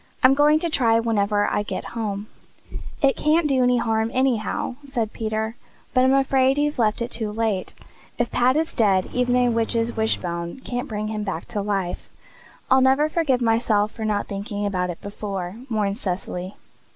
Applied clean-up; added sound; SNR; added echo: none; Engine starting; 17 dB; none.